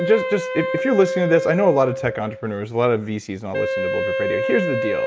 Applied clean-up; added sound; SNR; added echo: none; Wind instrument, woodwind instrument; 4 dB; none.